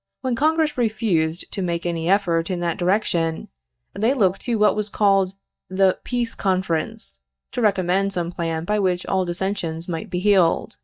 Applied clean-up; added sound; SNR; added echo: neural mask model DeepFilterNet 3.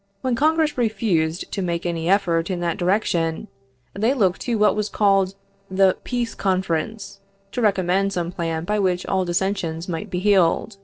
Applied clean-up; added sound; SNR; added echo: neural separator model SepFormer DNS4.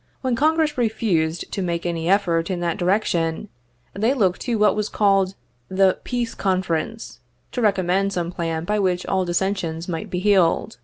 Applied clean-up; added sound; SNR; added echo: none; none; none; none.